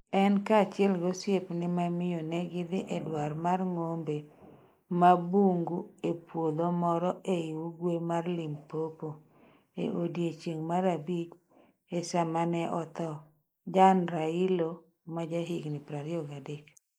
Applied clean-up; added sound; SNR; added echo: neural mask model Resemble Enhance denoiser.